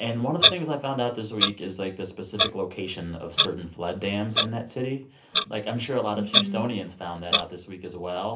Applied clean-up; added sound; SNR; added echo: none; Clock; -1 dB; reverberation time 0.3 s.